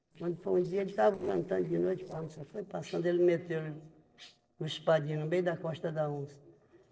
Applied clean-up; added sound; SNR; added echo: neural separator model SepFormer DNS4.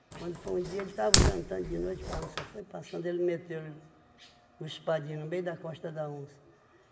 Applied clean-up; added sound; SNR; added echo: none; Fire; -5 dB; reverberation time 1.0 s.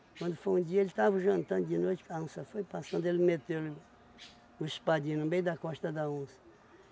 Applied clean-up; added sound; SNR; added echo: none; none; none; none.